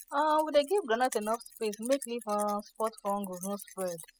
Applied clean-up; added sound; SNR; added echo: classical method spectral subtraction.